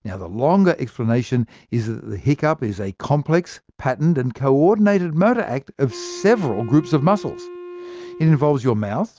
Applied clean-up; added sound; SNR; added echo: none; Wind instrument, woodwind instrument; 16 dB; none.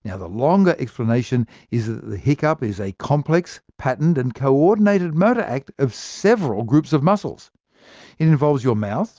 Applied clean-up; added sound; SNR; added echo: none; none; none; none.